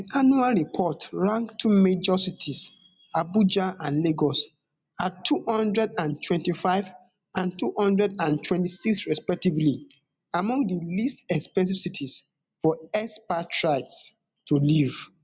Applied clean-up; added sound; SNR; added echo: none; none; none; none.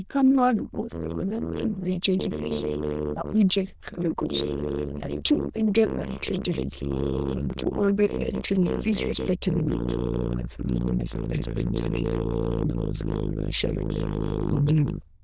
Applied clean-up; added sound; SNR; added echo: neural diffusion model UNIVERSE++.